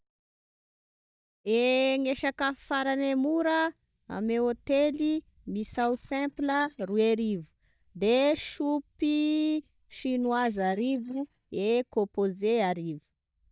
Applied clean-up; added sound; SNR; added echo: neural mask model DeepFilterNet 3.